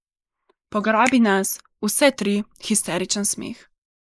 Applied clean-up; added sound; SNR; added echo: neural mask model Resemble Enhance denoiser.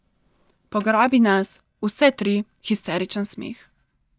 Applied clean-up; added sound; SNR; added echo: neural mask model DeepFilterNet 3.